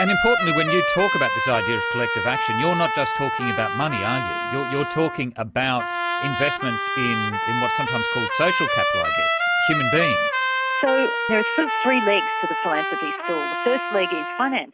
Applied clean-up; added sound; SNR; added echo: none; Trumpet; -1 dB; none.